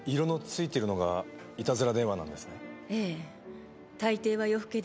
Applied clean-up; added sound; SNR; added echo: none; none; none; none.